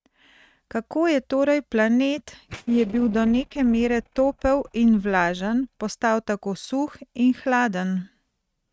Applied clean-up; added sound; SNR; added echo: neural mask model RNNoise.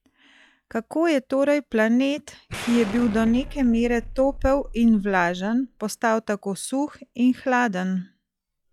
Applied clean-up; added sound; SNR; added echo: classical method log-MMSE.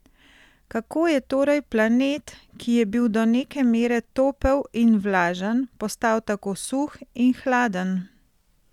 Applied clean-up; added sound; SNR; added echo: none; none; none; none.